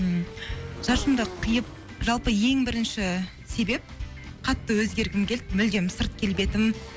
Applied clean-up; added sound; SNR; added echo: none; Motorcycle / Engine; 18 dB; none.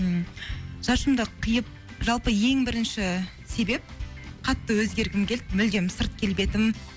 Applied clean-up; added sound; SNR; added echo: none; none; none; none.